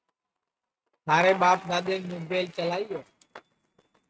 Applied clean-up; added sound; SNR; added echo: neural mask model RNNoise.